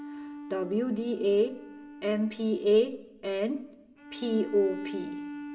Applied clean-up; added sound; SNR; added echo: none; Bowed string instrument; 13 dB; reverberation time 0.6 s.